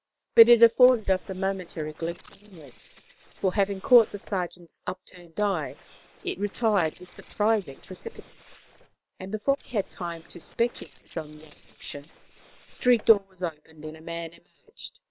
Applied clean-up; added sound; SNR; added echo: neural separator model SepFormer WHAM!.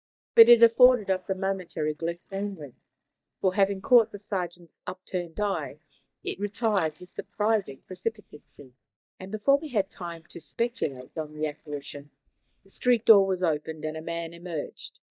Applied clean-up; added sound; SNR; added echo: neural mask model DeepFilterNet 3.